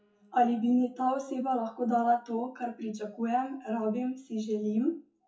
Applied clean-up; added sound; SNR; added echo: classical method WPE with log-MMSE.